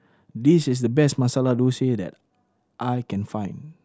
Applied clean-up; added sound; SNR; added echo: none; none; none; none.